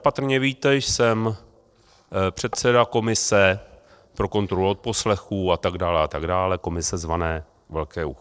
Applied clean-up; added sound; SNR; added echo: neural separator model SepFormer DNS4.